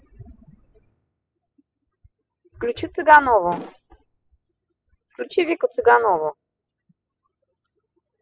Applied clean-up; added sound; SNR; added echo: classical method spectral subtraction.